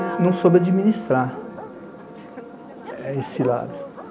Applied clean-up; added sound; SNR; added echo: none; Church bell; 11 dB; none.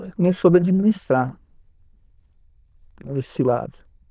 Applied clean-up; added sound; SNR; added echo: neural diffusion model UNIVERSE++.